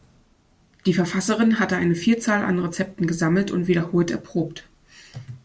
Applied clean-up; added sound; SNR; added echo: none; none; none; none.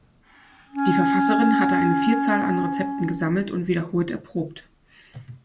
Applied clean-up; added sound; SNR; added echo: none; Wind instrument, woodwind instrument; -2 dB; none.